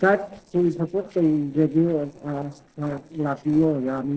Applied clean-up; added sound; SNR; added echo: neural separator model SepFormer DNS4.